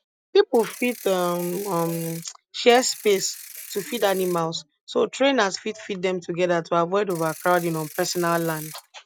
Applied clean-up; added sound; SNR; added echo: none; Ratchet, pawl / Percussion; 16 dB; none.